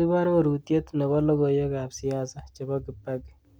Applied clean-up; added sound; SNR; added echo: none; none; none; none.